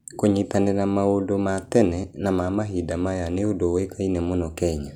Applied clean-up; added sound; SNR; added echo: none; none; none; none.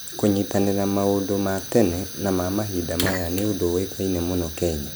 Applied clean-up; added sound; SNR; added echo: none; Fire; 10 dB; none.